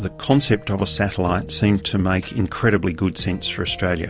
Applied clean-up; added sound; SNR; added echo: none; none; none; none.